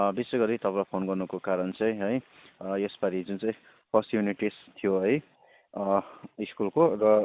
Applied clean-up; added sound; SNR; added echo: none; none; none; none.